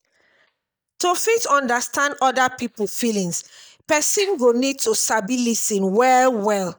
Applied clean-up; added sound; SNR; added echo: neural mask model DeepFilterNet 3.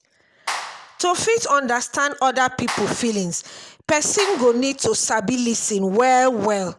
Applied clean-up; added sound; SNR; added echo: none; Clapping; 12 dB; none.